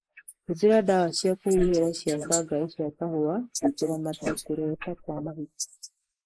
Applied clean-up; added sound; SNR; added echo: neural mask model Resemble Enhance denoiser.